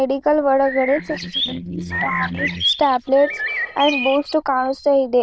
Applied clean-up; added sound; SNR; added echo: neural diffusion model UNIVERSE++.